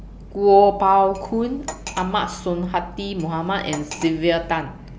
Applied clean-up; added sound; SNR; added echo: none; Cutlery, silverware; 16 dB; none.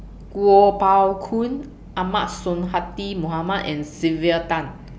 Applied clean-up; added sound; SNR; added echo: none; none; none; none.